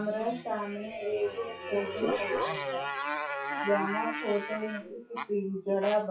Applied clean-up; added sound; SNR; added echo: classical method WPE with log-MMSE.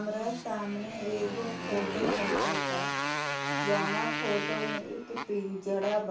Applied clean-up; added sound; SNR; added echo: none; Motorcycle; 0 dB; reverberation time 0.4 s.